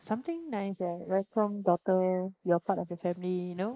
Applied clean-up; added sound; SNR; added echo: neural mask model Resemble Enhance denoiser.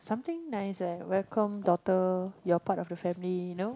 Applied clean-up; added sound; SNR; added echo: none; none; none; none.